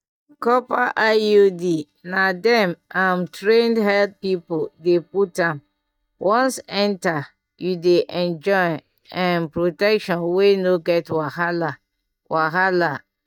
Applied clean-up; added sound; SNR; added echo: neural mask model DeepFilterNet 3.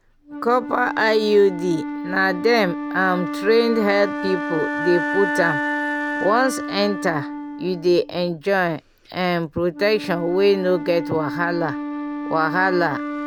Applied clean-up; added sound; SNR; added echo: none; Wind instrument, woodwind instrument; 7 dB; none.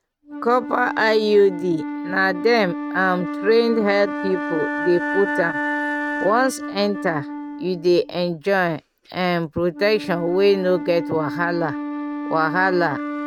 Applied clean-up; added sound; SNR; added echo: neural mask model RNNoise.